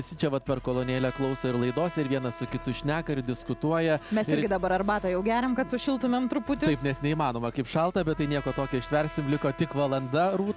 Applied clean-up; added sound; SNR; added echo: none; Trumpet; 18 dB; none.